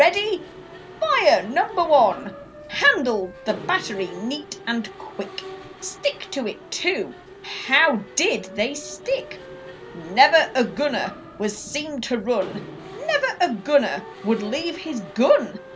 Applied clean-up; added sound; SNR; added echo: none; Wind instrument, woodwind instrument + Mechanisms; 16 dB; none.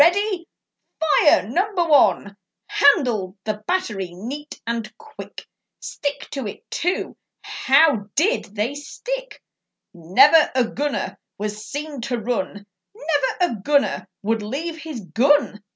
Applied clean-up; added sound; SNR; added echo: none; none; none; none.